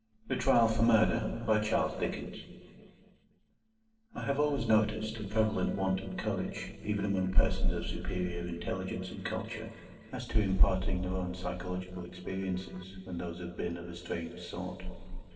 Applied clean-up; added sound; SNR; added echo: neural separator model SepFormer DNS4.